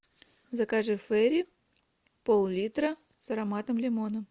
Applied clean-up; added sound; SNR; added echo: none; none; none; none.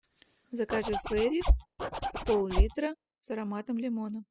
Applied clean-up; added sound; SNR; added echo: classical method spectral subtraction.